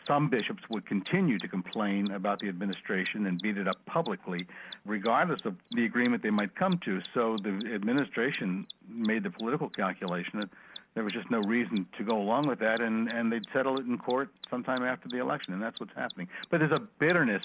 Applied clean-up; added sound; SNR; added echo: none; Mechanisms; 18 dB; none.